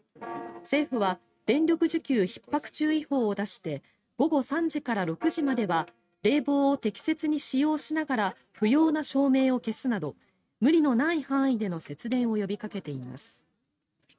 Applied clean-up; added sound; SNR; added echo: neural mask model RNNoise.